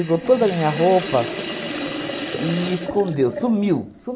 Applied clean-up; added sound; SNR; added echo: none; Sink (filling or washing); 8 dB; none.